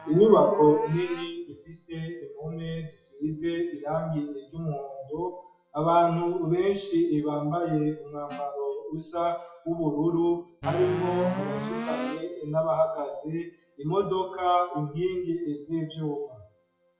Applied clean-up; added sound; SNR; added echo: classical method WPE with log-MMSE.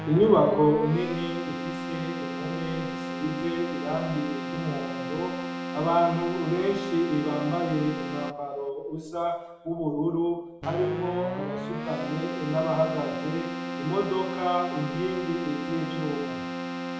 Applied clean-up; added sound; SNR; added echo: none; Keyboard (musical); 5 dB; reverberation time 0.9 s.